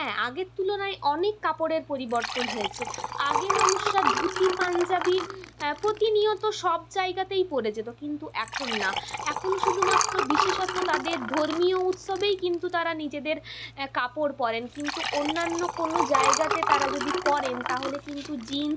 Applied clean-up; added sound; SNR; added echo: none; Liquid; 3 dB; none.